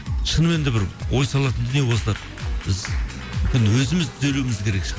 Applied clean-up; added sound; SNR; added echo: none; Applause; 17 dB; none.